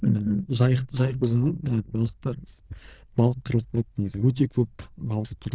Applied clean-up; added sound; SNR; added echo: neural diffusion model UNIVERSE++.